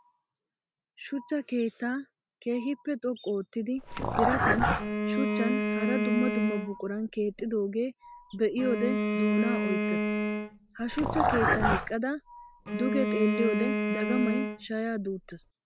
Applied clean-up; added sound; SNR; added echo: none; Dog + Bowed string instrument; -2 dB; none.